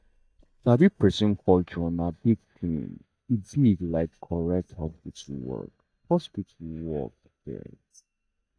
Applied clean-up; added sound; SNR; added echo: neural mask model DeepFilterNet 3.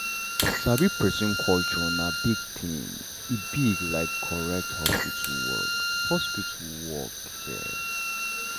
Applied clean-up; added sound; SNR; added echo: none; Bowed string instrument + Fire; -1 dB; none.